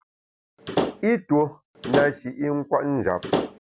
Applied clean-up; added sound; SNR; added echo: none; Slam / Wood; 1 dB; none.